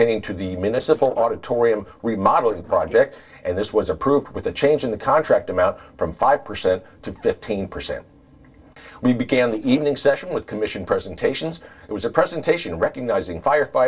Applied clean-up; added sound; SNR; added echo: neural separator model SepFormer DNS4.